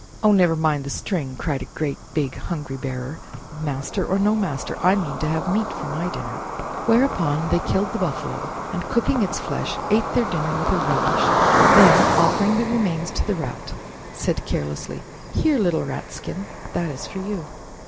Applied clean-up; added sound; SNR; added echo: none; Cricket; 2 dB; none.